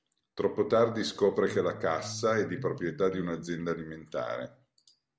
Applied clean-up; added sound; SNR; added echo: none; Electric guitar; 12 dB; none.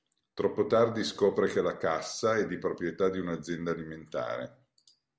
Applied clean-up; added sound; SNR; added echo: none; none; none; none.